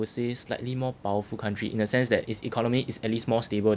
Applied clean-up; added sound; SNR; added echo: none; none; none; none.